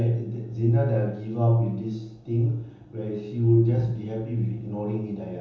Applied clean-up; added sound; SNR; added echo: none; none; none; reverberation time 1.2 s.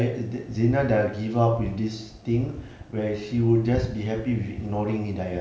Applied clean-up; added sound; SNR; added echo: none; none; none; none.